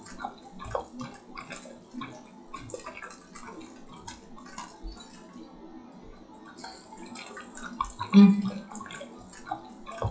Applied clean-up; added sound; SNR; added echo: classical method WPE with log-MMSE.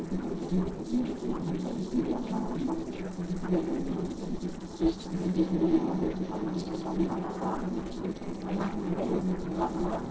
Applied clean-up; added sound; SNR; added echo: neural separator model SepFormer DNS4.